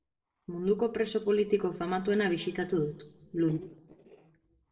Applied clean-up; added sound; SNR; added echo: neural separator model SepFormer DNS4.